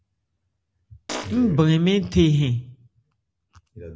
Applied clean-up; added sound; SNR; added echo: none; Fart; 10 dB; none.